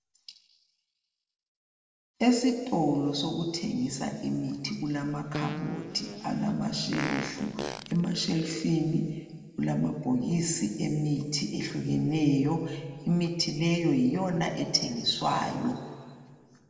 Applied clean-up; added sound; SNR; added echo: none; Fart; 10 dB; reverberation time 1.8 s.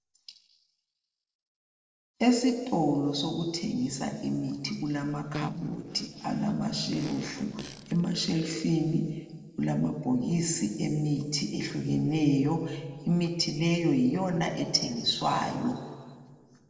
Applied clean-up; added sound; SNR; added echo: neural separator model SepFormer DNS4.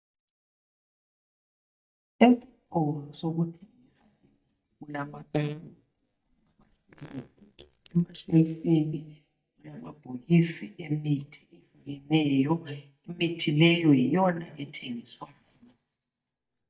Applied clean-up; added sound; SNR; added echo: neural mask model DeepFilterNet 3.